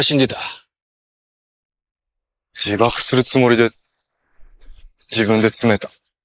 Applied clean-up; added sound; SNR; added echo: neural mask model Resemble Enhance denoiser.